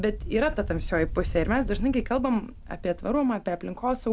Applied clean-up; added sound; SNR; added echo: none; Wind; 8 dB; none.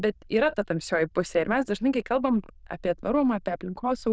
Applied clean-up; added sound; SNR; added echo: neural diffusion model UNIVERSE++.